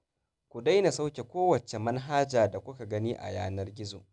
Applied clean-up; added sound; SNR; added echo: none; none; none; none.